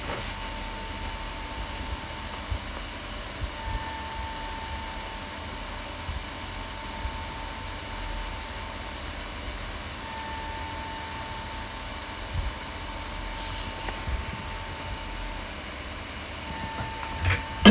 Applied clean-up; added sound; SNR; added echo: none; Wind instrument, woodwind instrument; 13 dB; none.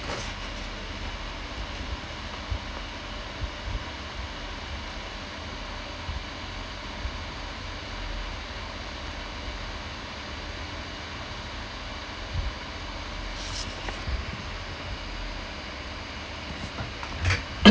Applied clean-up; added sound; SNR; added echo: none; none; none; none.